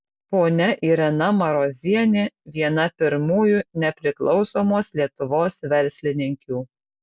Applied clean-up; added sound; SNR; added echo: none; none; none; none.